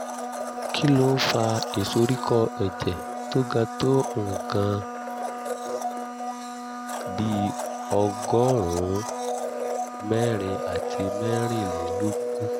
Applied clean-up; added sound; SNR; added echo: none; Domestic sounds, home sounds; 4 dB; none.